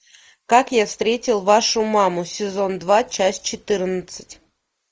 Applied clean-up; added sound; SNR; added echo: neural mask model Resemble Enhance denoiser.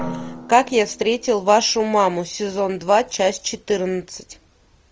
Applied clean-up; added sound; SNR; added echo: none; Drum; 18 dB; none.